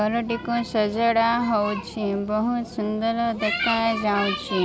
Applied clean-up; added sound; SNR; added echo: none; none; none; none.